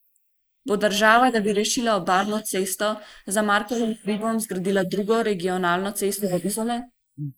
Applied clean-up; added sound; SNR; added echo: neural mask model Resemble Enhance denoiser.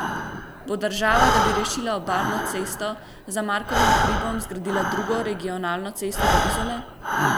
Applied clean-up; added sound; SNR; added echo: none; Breathing; -2 dB; none.